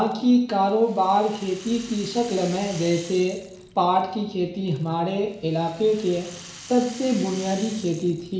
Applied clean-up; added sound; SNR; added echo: none; Rattle; 19 dB; reverberation time 0.7 s.